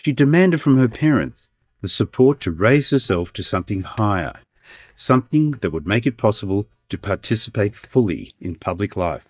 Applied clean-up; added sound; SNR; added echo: neural mask model DeepFilterNet 3.